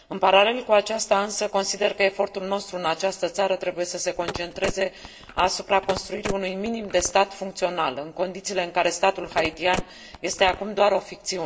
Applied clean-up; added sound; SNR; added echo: none; Telephone; 11 dB; reverberation time 0.3 s.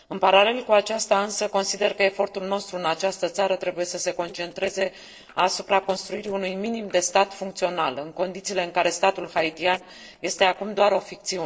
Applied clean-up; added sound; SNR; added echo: neural separator model SepFormer DNS4.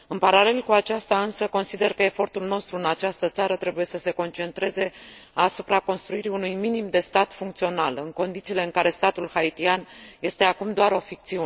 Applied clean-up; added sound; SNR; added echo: none; none; none; none.